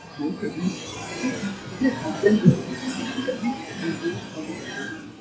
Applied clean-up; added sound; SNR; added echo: classical method WPE with log-MMSE.